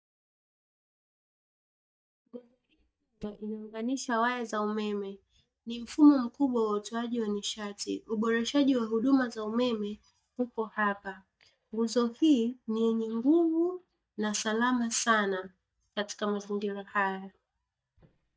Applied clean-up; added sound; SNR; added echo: neural mask model DeepFilterNet 3.